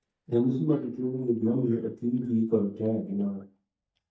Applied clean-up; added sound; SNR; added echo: neural mask model DeepFilterNet 3.